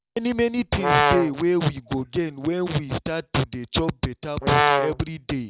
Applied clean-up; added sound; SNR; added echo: none; Brass instrument; -3 dB; none.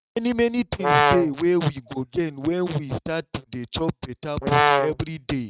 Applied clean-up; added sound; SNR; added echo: neural mask model RNNoise.